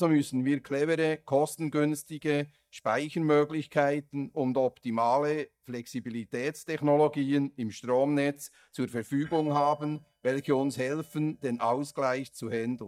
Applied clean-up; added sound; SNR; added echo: neural mask model DeepFilterNet 3.